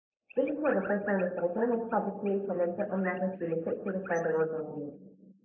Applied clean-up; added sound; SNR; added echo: neural mask model Resemble Enhance denoiser.